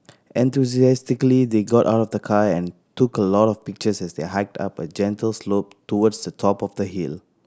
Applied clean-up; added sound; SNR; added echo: none; none; none; none.